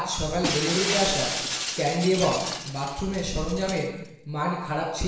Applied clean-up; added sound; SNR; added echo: none; Shatter; 5 dB; reverberation time 0.9 s.